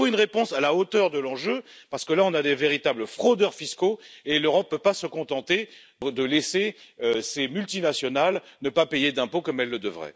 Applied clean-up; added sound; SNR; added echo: none; none; none; none.